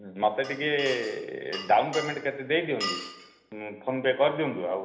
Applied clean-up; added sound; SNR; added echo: none; Glass; 11 dB; reverberation time 1.1 s.